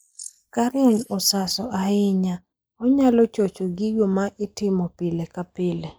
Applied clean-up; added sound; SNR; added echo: neural mask model Resemble Enhance denoiser.